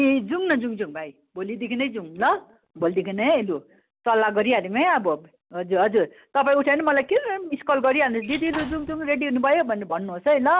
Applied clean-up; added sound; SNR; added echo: none; Squeak / Slam / Wood; 15 dB; none.